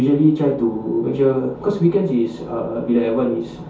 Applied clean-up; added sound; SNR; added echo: none; none; none; reverberation time 0.6 s.